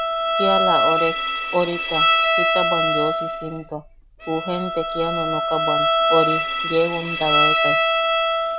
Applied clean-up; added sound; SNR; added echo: none; Bowed string instrument; -5 dB; none.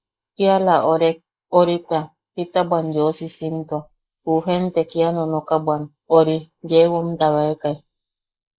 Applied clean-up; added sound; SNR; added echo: neural mask model Resemble Enhance denoiser.